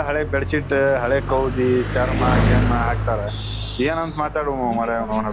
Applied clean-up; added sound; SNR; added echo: none; Bicycle; 2 dB; none.